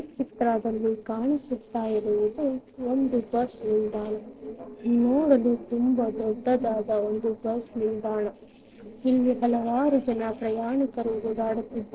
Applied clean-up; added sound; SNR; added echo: neural separator model SepFormer DNS4.